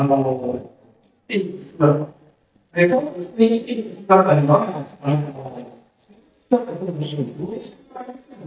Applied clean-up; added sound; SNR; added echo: neural mask model DeepFilterNet 3.